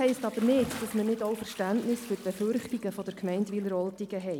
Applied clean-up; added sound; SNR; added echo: none; Bathtub (filling or washing) / Splash, splatter; 17 dB; none.